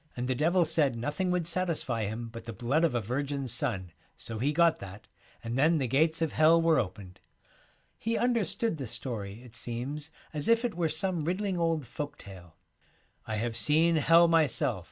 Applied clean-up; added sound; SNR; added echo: none; none; none; none.